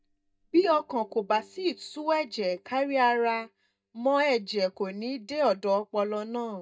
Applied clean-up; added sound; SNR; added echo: neural mask model DeepFilterNet 3.